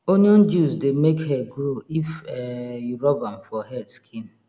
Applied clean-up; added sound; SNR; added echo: none; none; none; none.